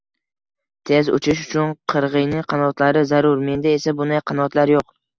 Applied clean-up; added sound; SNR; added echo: none; none; none; none.